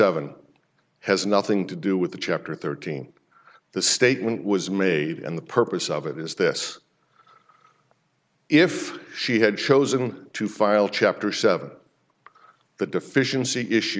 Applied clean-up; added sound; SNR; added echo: none; none; none; none.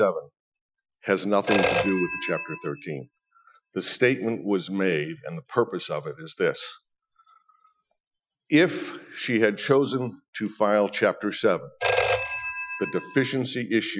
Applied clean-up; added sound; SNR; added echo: classical method Wiener filter.